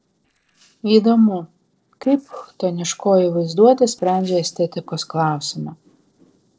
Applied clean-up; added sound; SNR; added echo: neural separator model SepFormer DNS4.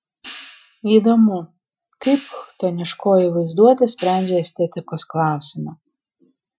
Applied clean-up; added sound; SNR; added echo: classical method Wiener filter.